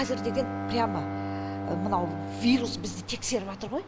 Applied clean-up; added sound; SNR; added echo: none; Bowed string instrument; 4 dB; none.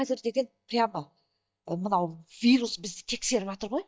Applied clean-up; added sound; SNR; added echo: neural mask model DeepFilterNet 3.